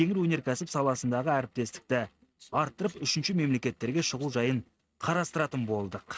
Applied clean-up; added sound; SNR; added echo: neural mask model RNNoise.